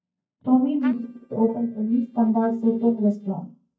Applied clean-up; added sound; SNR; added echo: neural mask model DeepFilterNet 3.